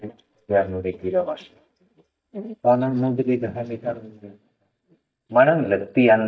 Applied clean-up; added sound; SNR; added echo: neural mask model DeepFilterNet 3.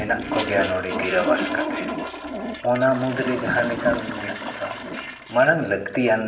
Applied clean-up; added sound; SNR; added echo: none; Toilet flush; 6 dB; reverberation time 1.9 s.